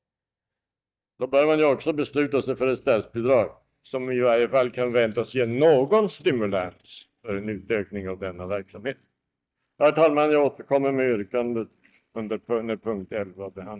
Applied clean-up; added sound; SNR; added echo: neural mask model DeepFilterNet 3.